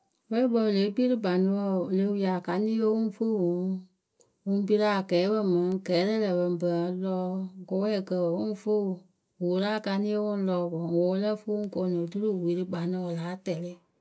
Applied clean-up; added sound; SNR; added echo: none; none; none; none.